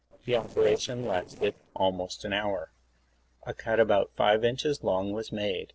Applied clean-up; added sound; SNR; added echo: neural separator model SepFormer DNS4.